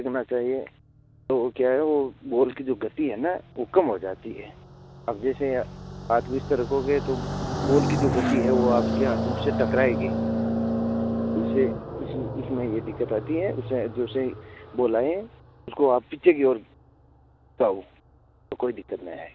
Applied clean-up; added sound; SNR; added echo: none; Car passing by; 5 dB; none.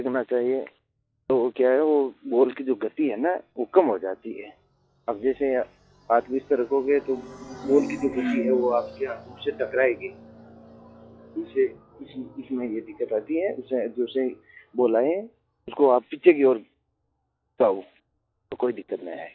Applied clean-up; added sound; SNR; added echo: classical method log-MMSE.